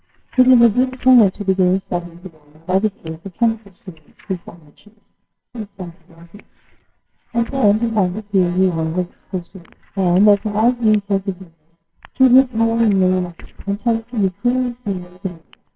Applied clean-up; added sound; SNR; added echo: neural separator model SepFormer WHAMR!.